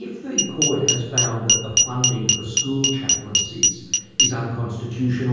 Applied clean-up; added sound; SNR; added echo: none; Glass; -4 dB; reverberation time 1.3 s.